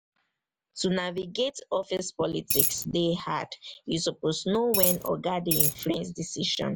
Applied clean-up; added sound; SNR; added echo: none; Coin (dropping); -4 dB; none.